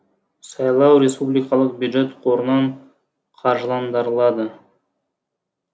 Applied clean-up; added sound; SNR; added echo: none; none; none; none.